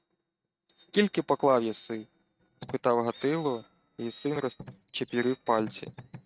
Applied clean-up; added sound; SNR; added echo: neural mask model RNNoise.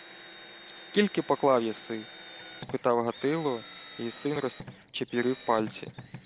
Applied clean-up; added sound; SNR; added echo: none; Drill; 15 dB; none.